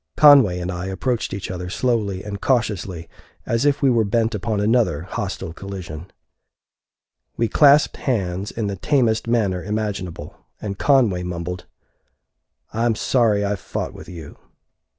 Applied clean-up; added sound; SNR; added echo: none; none; none; none.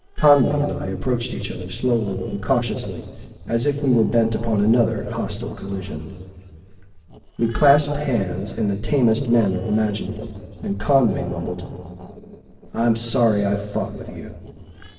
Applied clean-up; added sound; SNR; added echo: neural separator model SepFormer DNS4.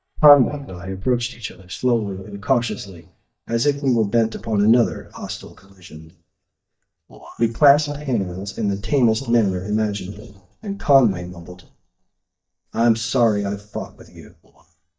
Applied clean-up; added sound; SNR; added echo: neural mask model DeepFilterNet 3.